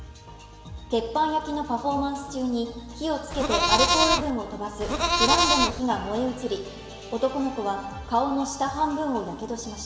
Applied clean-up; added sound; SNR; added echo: none; Livestock, farm animals, working animals; -5 dB; reverberation time 2.9 s.